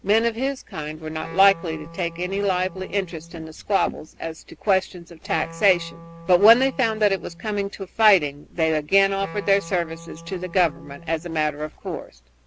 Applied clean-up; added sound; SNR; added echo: none; Wind instrument, woodwind instrument; 18 dB; none.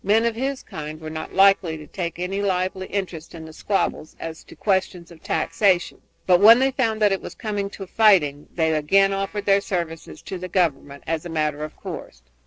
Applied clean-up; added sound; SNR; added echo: neural separator model SepFormer DNS4.